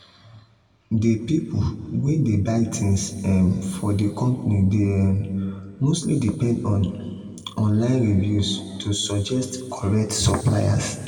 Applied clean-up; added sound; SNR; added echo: none; none; none; reverberation time 1.9 s.